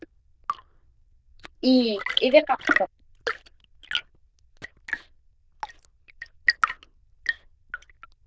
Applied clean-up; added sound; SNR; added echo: neural diffusion model UNIVERSE++.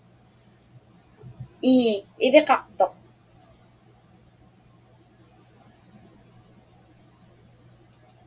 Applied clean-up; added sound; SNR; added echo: none; none; none; none.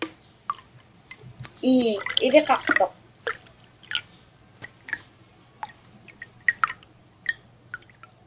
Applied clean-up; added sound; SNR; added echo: none; Tap / Fill (with liquid) / Trickle, dribble / Chirp, tweet / Engine; 4 dB; none.